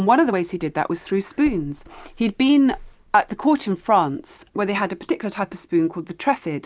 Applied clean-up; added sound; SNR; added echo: none; none; none; none.